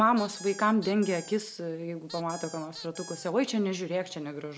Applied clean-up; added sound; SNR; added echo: none; Squeak; 16 dB; none.